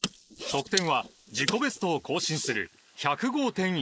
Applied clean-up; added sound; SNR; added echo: neural mask model Resemble Enhance denoiser.